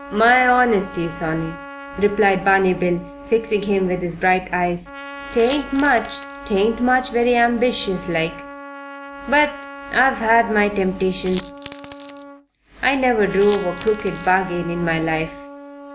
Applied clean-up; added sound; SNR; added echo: none; Coin (dropping) + Trumpet; 14 dB; none.